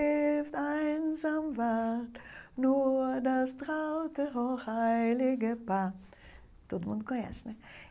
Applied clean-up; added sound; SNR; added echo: none; none; none; none.